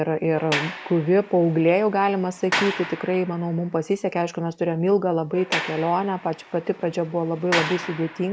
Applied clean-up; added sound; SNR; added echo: none; Sliding door; 10 dB; none.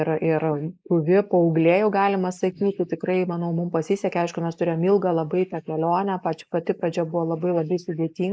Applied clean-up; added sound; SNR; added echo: neural mask model Resemble Enhance denoiser.